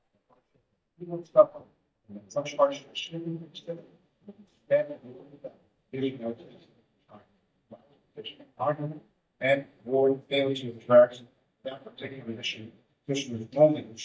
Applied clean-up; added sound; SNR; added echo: neural mask model DeepFilterNet 3.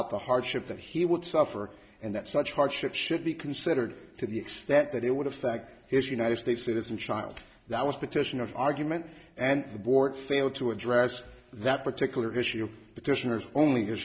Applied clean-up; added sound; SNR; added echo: none; none; none; none.